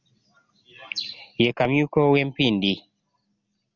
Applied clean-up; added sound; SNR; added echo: none; none; none; none.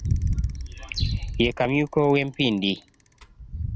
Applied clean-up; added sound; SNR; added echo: none; Bicycle; 3 dB; none.